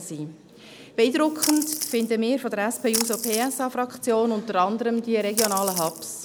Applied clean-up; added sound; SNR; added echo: none; Splash, splatter; 5 dB; none.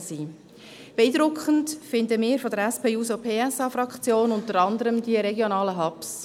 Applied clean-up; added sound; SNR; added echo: none; none; none; none.